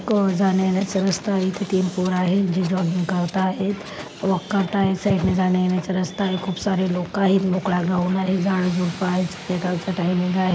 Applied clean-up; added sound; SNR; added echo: none; Hiss; 17 dB; none.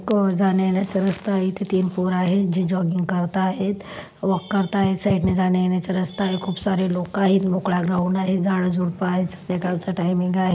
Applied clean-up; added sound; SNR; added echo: none; none; none; none.